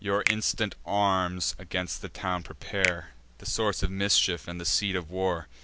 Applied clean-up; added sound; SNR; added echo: none; Finger snapping; 9 dB; none.